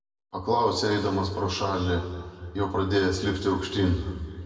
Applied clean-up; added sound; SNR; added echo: none; none; none; reverberation time 1.9 s.